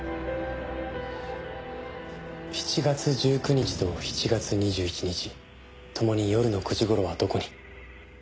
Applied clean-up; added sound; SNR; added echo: none; none; none; none.